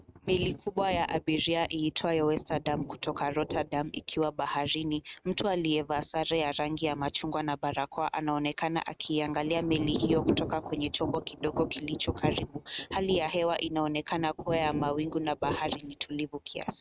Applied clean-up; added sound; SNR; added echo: neural mask model RNNoise.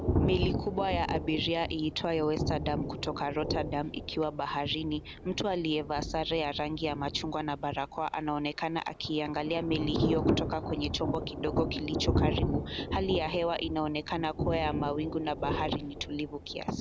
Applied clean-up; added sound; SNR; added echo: none; Thunder / Rain; 2 dB; none.